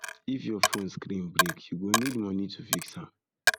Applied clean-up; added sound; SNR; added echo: none; Coin (dropping); -2 dB; none.